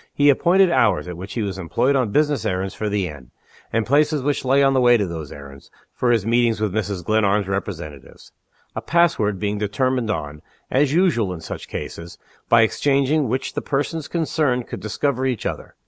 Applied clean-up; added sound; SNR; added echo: none; none; none; none.